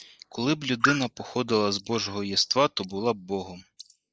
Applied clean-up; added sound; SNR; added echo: neural mask model Resemble Enhance denoiser.